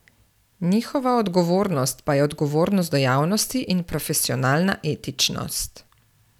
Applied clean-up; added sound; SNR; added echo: none; none; none; none.